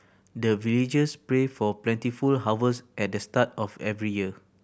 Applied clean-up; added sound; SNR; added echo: none; none; none; none.